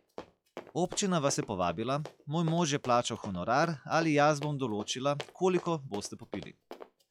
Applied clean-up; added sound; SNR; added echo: classical method log-MMSE.